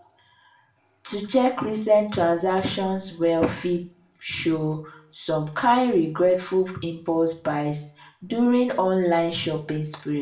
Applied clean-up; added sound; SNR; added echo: none; none; none; reverberation time 0.4 s.